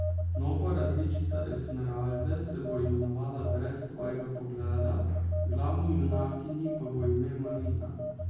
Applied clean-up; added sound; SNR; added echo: none; Telephone; -2 dB; reverberation time 1.3 s.